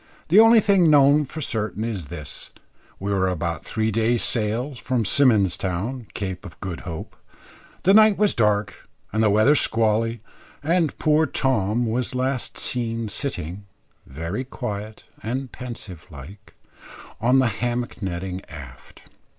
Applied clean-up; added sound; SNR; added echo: none; none; none; none.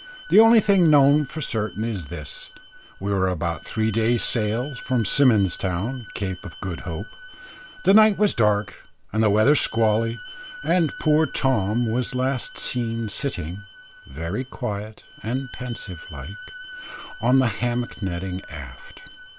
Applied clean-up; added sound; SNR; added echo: none; Bowed string instrument; 18 dB; none.